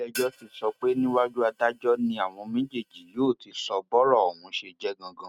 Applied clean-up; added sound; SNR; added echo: neural mask model RNNoise.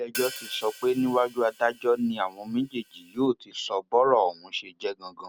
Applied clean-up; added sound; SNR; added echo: none; Crash cymbal / Hi-hat; 16 dB; none.